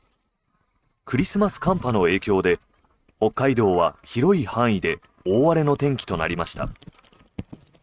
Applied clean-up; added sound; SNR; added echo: neural mask model RNNoise.